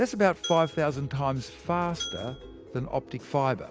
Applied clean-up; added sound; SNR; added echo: none; Glass; 15 dB; none.